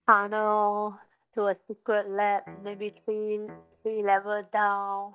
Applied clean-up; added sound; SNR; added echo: neural mask model DeepFilterNet 3.